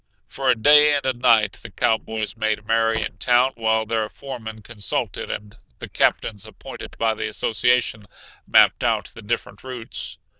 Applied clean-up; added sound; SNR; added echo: neural diffusion model UNIVERSE++.